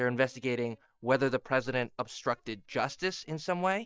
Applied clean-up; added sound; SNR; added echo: neural mask model DeepFilterNet 3.